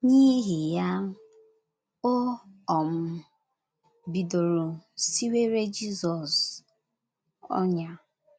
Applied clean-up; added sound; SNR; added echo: none; none; none; none.